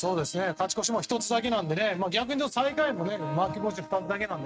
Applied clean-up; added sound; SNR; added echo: neural mask model RNNoise.